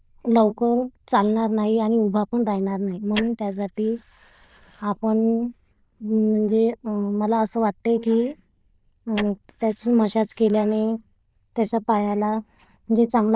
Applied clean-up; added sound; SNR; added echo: neural diffusion model UNIVERSE++.